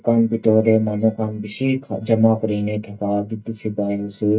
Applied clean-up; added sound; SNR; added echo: neural mask model DeepFilterNet 3.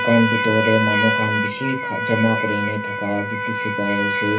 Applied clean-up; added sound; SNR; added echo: none; Trumpet; 1 dB; reverberation time 0.3 s.